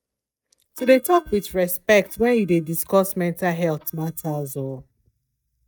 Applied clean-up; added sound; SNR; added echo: neural mask model DeepFilterNet 3.